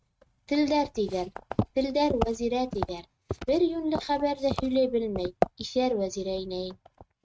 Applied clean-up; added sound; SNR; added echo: neural mask model RNNoise.